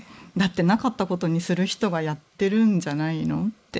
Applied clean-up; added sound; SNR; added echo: neural mask model Resemble Enhance denoiser.